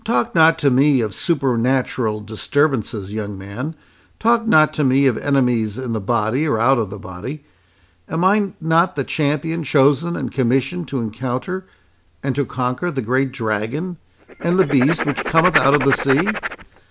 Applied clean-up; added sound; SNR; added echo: none; Writing; 5 dB; none.